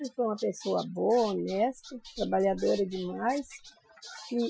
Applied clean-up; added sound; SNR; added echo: classical method Wiener filter.